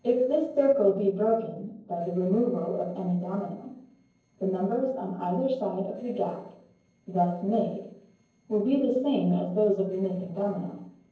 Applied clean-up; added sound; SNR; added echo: neural separator model SepFormer DNS4.